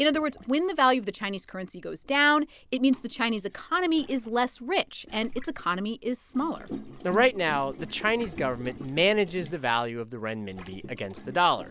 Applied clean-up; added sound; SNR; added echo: none; Gurgling; 16 dB; none.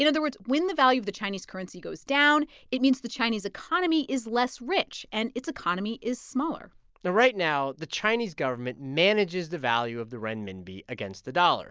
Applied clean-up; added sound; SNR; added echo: none; none; none; none.